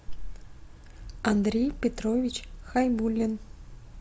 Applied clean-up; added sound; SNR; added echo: none; none; none; none.